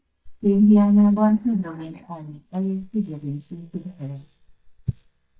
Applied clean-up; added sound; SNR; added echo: neural mask model DeepFilterNet 3.